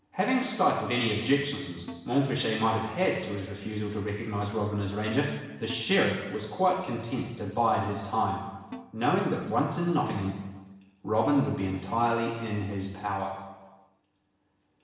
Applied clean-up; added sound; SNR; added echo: none; Snare drum; 20 dB; reverberation time 1.1 s.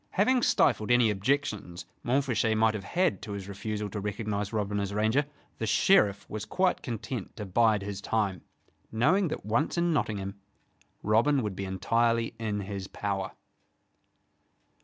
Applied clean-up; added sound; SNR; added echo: none; none; none; none.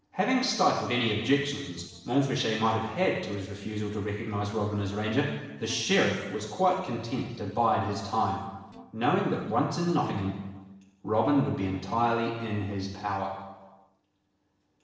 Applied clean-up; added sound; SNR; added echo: neural separator model SepFormer DNS4.